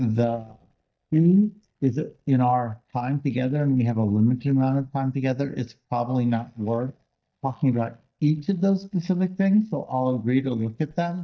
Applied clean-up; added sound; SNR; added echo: neural mask model DeepFilterNet 3.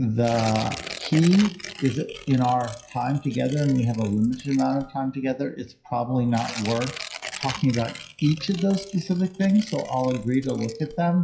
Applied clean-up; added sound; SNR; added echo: classical method WPE with log-MMSE.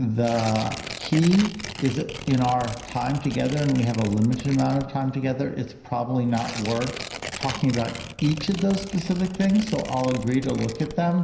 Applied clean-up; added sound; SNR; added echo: none; Tearing; 13 dB; reverberation time 0.9 s.